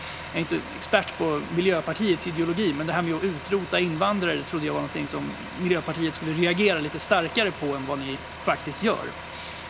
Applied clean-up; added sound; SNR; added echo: none; Truck; 12 dB; none.